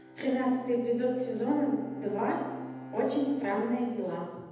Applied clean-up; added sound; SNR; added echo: none; Bowed string instrument; 15 dB; reverberation time 1.0 s.